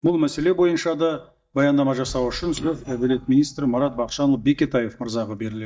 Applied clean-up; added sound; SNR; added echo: neural mask model DeepFilterNet 3.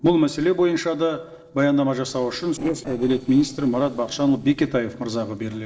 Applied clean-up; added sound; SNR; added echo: neural separator model SepFormer DNS4.